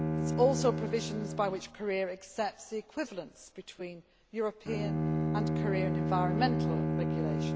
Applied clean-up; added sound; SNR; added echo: none; Bowed string instrument; -1 dB; none.